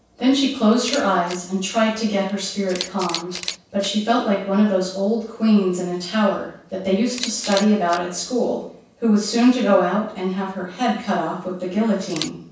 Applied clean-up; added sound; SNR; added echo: none; Camera; 17 dB; reverberation time 0.7 s.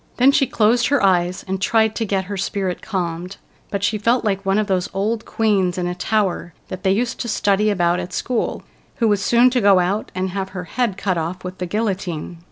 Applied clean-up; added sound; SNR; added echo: none; none; none; none.